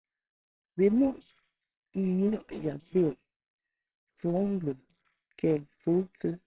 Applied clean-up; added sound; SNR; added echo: neural separator model SepFormer WHAMR!.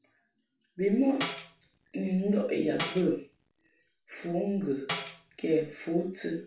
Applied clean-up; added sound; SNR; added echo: none; Tambourine; 10 dB; reverberation time 0.3 s.